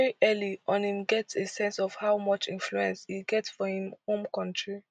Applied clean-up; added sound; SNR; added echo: none; none; none; none.